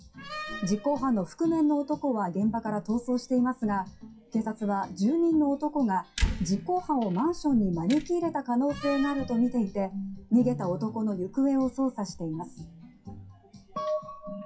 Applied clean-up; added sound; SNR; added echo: classical method WPE with log-MMSE.